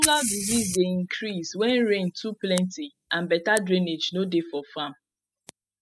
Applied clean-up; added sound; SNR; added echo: classical method spectral subtraction.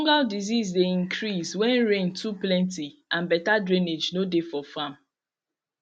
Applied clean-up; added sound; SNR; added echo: none; none; none; none.